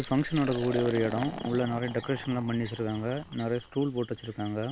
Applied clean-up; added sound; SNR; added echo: none; Liquid; 13 dB; none.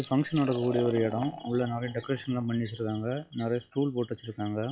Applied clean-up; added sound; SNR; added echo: classical method log-MMSE.